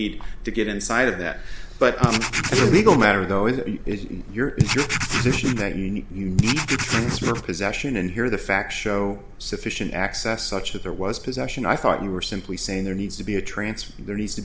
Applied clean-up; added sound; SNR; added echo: none; Writing; 0 dB; none.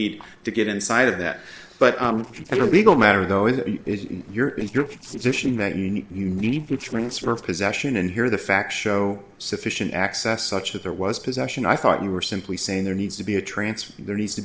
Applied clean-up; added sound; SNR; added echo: neural separator model SepFormer DNS4.